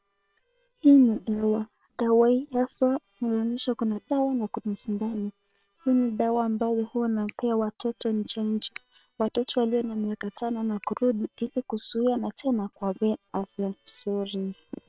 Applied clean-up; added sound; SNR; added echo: neural separator model SepFormer WHAM!.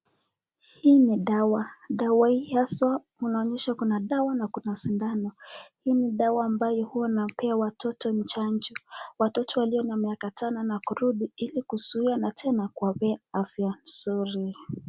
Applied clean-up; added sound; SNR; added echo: none; none; none; none.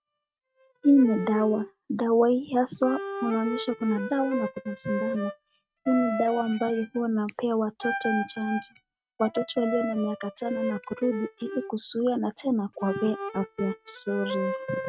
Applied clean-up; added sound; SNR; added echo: neural mask model RNNoise.